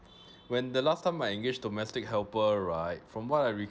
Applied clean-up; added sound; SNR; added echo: none; none; none; none.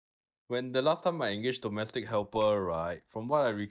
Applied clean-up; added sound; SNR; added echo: neural mask model DeepFilterNet 3.